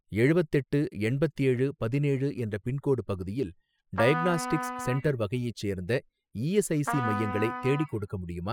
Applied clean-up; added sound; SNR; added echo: classical method spectral subtraction.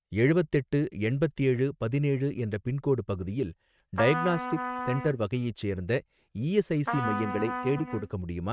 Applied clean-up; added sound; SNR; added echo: neural mask model RNNoise.